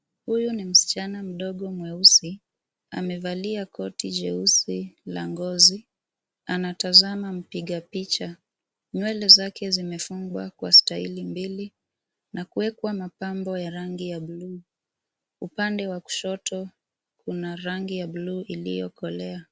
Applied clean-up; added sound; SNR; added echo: none; none; none; none.